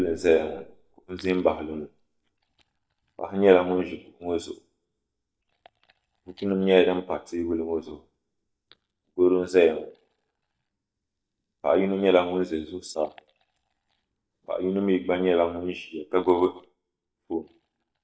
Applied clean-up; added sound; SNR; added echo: neural mask model DeepFilterNet 3.